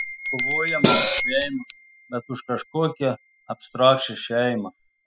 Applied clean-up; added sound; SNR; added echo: classical method spectral subtraction.